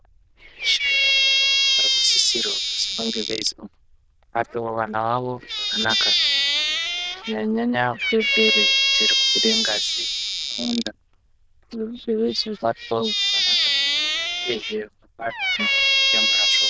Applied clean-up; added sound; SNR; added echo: neural diffusion model UNIVERSE++.